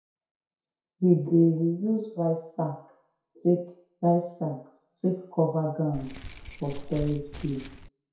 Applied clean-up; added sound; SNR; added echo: none; Keys jangling; 11 dB; reverberation time 0.6 s.